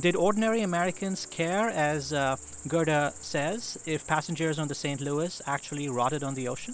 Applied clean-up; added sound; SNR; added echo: none; Cricket; 13 dB; none.